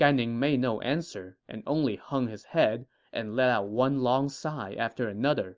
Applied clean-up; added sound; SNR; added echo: none; none; none; none.